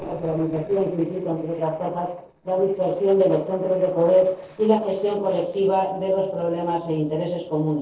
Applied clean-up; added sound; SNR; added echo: neural separator model SepFormer DNS4.